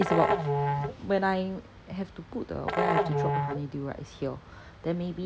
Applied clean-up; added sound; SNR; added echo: none; Musical instrument; 0 dB; none.